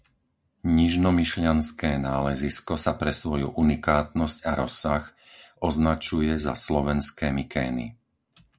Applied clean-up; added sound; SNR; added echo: none; none; none; none.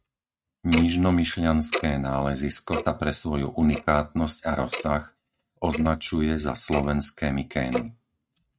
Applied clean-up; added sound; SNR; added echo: neural mask model RNNoise.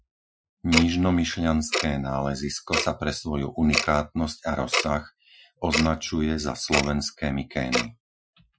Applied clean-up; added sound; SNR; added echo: classical method Wiener filter.